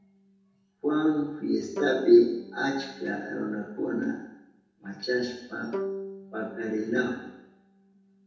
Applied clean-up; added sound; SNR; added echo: none; Bowed string instrument; 13 dB; reverberation time 0.8 s.